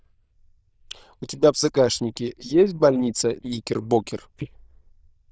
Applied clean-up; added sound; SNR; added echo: neural diffusion model UNIVERSE++.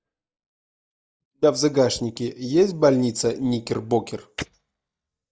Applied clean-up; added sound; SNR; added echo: neural mask model DeepFilterNet 3.